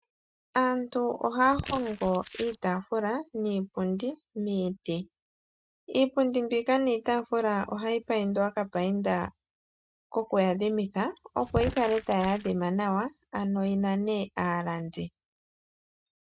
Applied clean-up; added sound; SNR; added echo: neural mask model RNNoise.